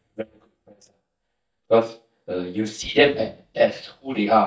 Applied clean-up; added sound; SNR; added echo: neural mask model DeepFilterNet 3.